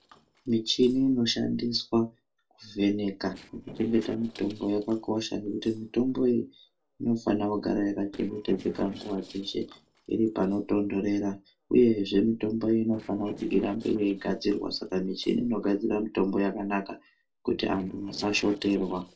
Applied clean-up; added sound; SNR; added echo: neural separator model SepFormer DNS4.